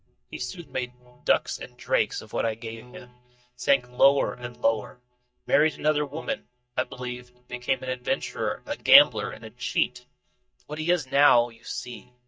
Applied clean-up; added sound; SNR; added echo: neural mask model DeepFilterNet 3.